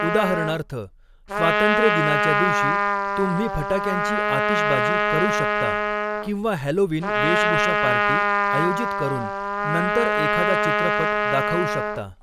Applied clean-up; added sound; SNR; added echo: none; Trumpet; -4 dB; none.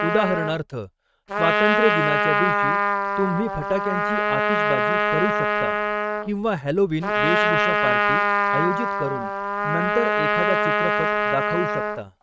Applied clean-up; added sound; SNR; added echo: neural mask model RNNoise.